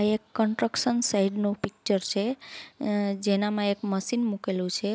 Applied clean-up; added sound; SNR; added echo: none; none; none; none.